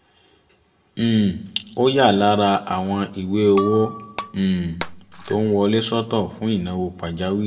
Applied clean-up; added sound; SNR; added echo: none; Shatter; 14 dB; reverberation time 0.5 s.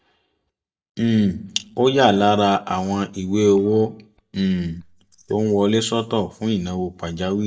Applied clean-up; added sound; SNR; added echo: neural mask model DeepFilterNet 3.